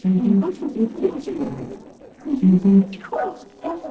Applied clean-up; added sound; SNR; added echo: neural separator model SepFormer DNS4.